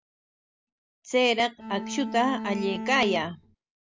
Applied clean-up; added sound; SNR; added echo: none; Bowed string instrument; 7 dB; none.